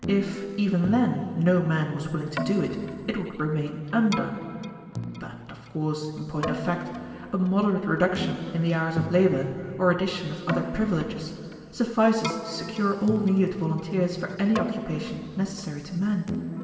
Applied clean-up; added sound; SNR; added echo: none; Keyboard (musical); 10 dB; reverberation time 2.3 s.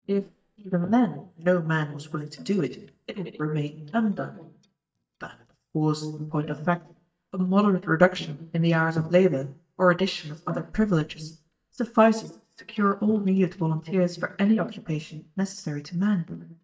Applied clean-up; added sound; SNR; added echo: neural mask model DeepFilterNet 3.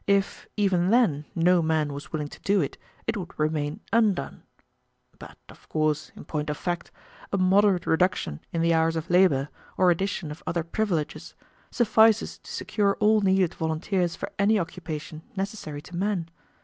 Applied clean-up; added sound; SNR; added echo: none; none; none; none.